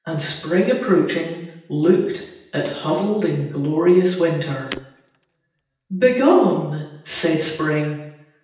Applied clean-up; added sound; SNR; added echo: none; Shatter; 19 dB; reverberation time 0.9 s.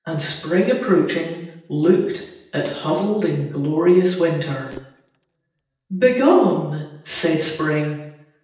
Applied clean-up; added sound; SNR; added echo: neural separator model SepFormer DNS4.